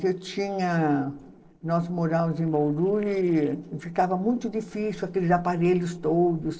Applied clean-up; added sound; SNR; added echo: neural separator model SepFormer DNS4.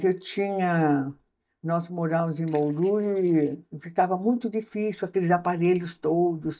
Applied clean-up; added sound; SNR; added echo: neural mask model DeepFilterNet 3.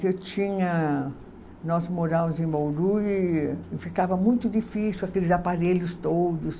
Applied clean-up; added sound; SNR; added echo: none; none; none; none.